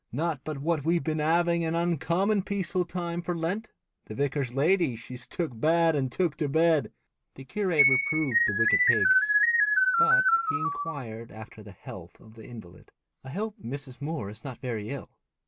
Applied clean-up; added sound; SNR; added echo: none; Keyboard (musical); -5 dB; none.